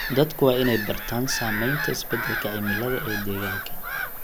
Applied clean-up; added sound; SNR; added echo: none; Gull, seagull / Bird vocalization, bird call, bird song; 4 dB; none.